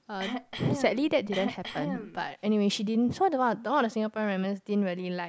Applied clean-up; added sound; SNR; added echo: none; Cough; 9 dB; none.